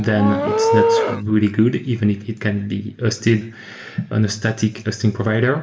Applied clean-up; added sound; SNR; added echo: none; Livestock, farm animals, working animals; 5 dB; reverberation time 0.6 s.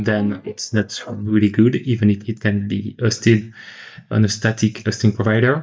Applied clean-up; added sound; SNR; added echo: neural mask model DeepFilterNet 3.